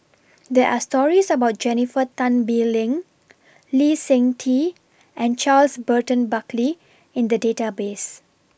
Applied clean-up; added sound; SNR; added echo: none; none; none; none.